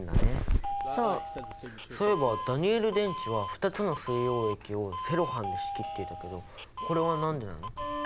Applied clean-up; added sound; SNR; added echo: none; Doorbell; 2 dB; none.